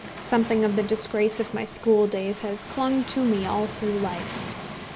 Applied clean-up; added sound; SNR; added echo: none; Waves, surf; 12 dB; none.